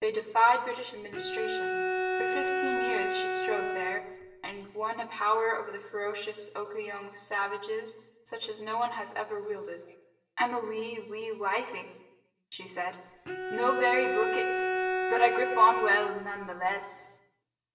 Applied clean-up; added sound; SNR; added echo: none; Bowed string instrument; 0 dB; reverberation time 1.0 s.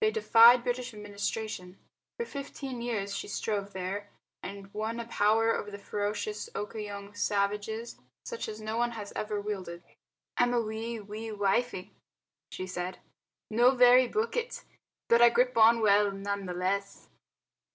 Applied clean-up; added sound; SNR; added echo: none; none; none; none.